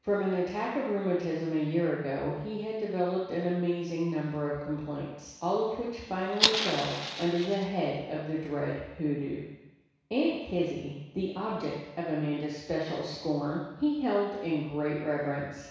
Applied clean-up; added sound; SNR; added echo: none; Fire; 1 dB; reverberation time 1.1 s.